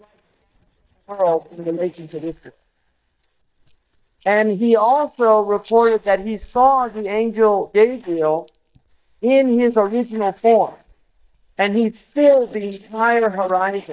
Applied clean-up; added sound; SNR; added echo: neural mask model DeepFilterNet 3.